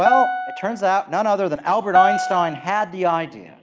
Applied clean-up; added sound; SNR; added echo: none; Piano; 3 dB; none.